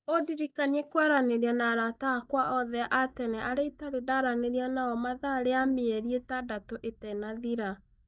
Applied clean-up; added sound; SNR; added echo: neural mask model DeepFilterNet 3.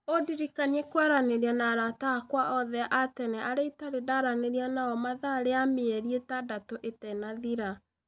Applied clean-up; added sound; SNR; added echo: none; none; none; none.